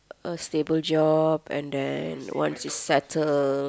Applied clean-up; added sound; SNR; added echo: none; none; none; none.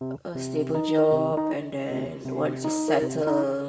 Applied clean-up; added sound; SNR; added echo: none; Piano; 2 dB; reverberation time 2.3 s.